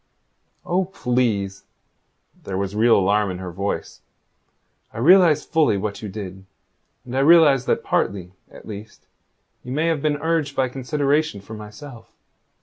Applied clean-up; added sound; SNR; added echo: none; none; none; none.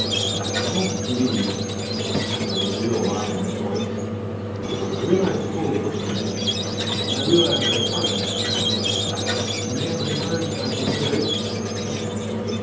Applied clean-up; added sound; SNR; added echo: none; Squeak; -3 dB; reverberation time 0.9 s.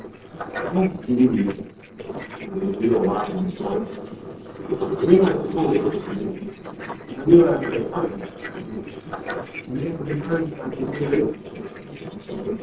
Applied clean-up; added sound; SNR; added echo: neural separator model SepFormer DNS4.